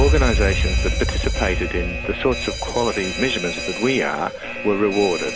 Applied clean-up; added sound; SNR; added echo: none; Alarm; 0 dB; none.